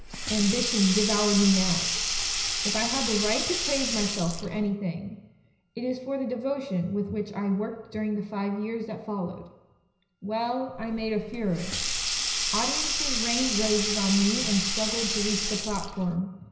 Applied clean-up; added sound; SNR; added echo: none; Sink (filling or washing); 2 dB; reverberation time 0.9 s.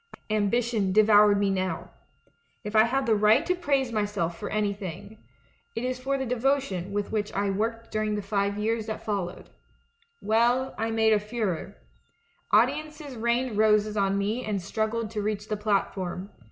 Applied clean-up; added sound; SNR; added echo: none; none; none; none.